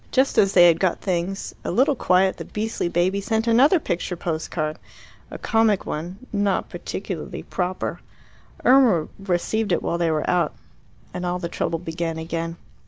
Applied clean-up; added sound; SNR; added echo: none; none; none; none.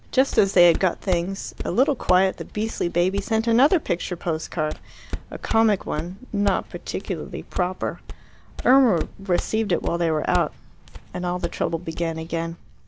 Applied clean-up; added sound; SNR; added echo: none; Walk, footsteps; 10 dB; none.